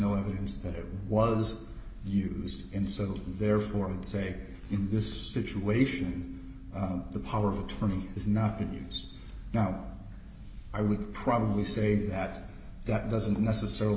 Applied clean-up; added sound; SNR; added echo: none; none; none; none.